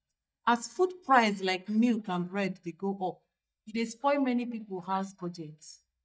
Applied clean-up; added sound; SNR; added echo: neural mask model DeepFilterNet 3.